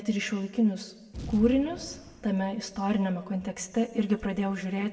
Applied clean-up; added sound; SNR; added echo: none; Boom; 18 dB; reverberation time 1.0 s.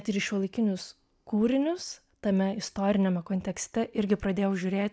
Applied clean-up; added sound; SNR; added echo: none; none; none; none.